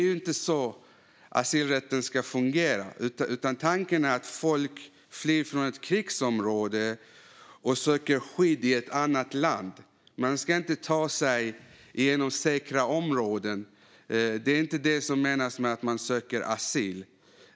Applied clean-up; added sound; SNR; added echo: none; none; none; none.